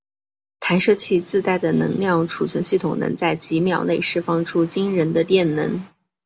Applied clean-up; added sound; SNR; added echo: none; none; none; none.